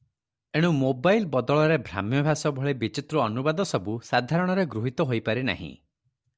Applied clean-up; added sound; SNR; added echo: none; none; none; none.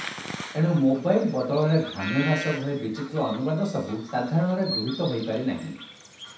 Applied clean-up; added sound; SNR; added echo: none; Bird vocalization, bird call, bird song; 12 dB; reverberation time 0.7 s.